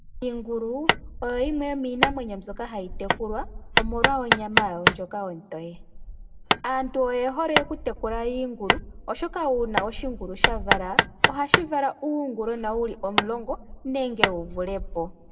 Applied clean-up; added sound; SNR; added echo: none; Hammer; -1 dB; reverberation time 0.6 s.